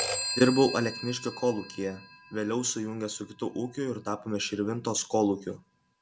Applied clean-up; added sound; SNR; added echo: none; Telephone; 10 dB; none.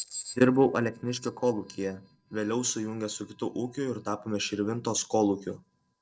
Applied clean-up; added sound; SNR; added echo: neural separator model SepFormer DNS4.